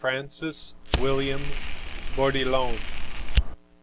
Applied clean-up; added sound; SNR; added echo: none; Fire; -5 dB; none.